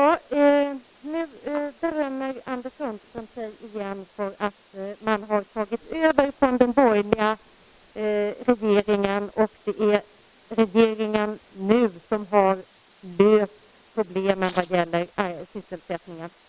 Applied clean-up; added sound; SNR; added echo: neural mask model Resemble Enhance denoiser.